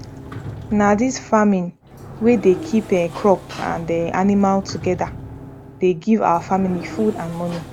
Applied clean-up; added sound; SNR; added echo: none; Sliding door; 14 dB; none.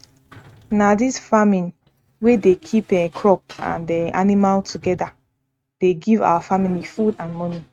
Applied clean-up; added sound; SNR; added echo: neural mask model RNNoise.